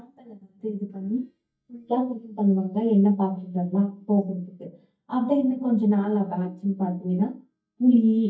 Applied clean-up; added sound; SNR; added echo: neural mask model DeepFilterNet 3.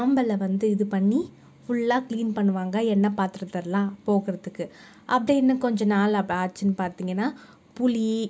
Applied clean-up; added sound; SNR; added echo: none; none; none; none.